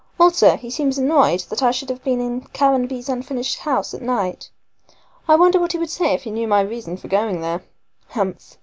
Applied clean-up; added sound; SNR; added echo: none; none; none; none.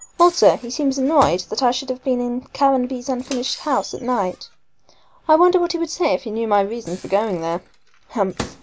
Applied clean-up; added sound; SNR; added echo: none; Microwave oven; 20 dB; none.